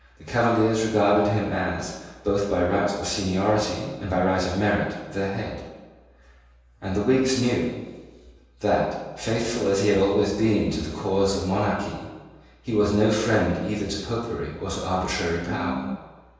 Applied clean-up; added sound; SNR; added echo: none; Piano; 5 dB; reverberation time 1.2 s.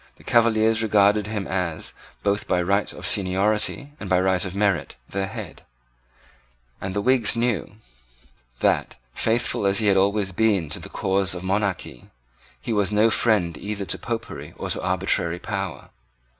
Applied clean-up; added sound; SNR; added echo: none; none; none; none.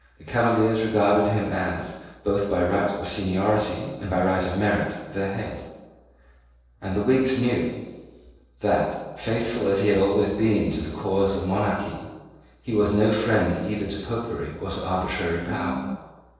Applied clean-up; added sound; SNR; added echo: neural separator model SepFormer DNS4.